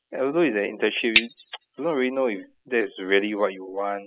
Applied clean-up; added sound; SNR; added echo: classical method spectral subtraction.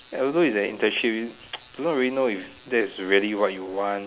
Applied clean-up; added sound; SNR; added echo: none; none; none; none.